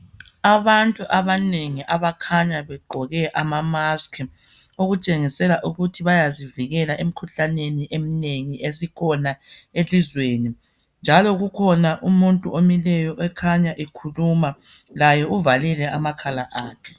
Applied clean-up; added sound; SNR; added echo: none; none; none; none.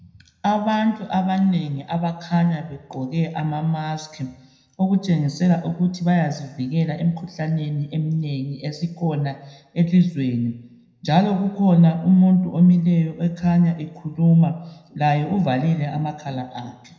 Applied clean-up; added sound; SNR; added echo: none; none; none; reverberation time 0.7 s.